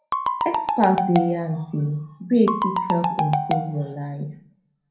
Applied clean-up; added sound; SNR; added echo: none; Marimba, xylophone; 2 dB; reverberation time 0.6 s.